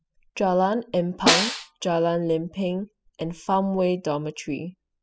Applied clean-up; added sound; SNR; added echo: classical method spectral subtraction.